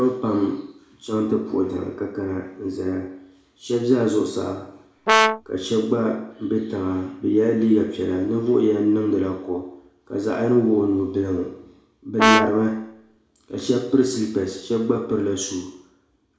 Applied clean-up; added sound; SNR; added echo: none; Brass instrument; -1 dB; reverberation time 0.6 s.